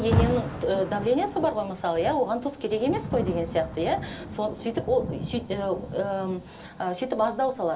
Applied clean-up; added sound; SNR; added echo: none; Rain; 6 dB; reverberation time 0.2 s.